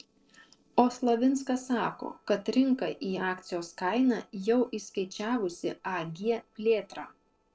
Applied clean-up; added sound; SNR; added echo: neural separator model SepFormer DNS4.